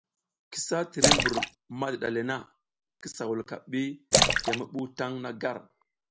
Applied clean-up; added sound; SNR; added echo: none; Splash, splatter; -4 dB; none.